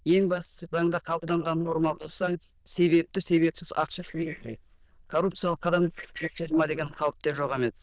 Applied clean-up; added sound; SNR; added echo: neural diffusion model UNIVERSE++.